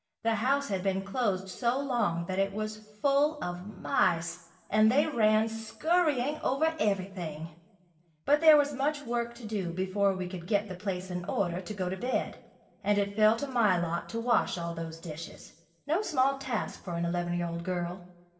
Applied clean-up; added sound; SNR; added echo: none; none; none; reverberation time 0.8 s.